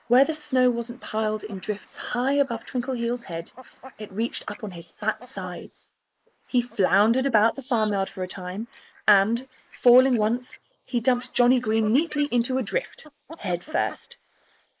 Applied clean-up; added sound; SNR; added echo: neural mask model Resemble Enhance denoiser.